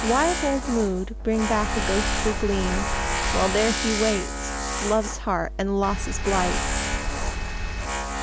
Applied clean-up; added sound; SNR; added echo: none; Tools + Engine; 0 dB; none.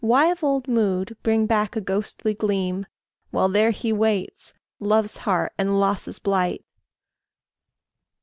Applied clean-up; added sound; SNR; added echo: none; none; none; none.